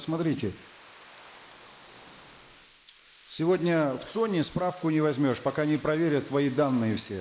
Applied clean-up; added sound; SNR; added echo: neural mask model Resemble Enhance denoiser.